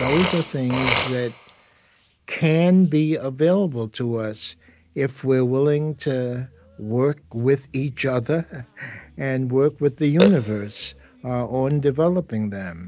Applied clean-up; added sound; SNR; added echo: none; Burping, eructation; 10 dB; none.